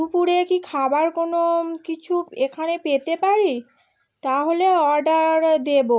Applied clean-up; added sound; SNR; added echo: none; none; none; none.